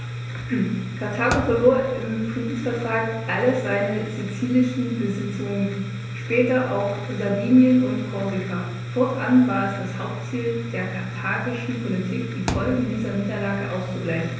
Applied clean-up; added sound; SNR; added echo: none; Thump, thud; 10 dB; reverberation time 1.0 s.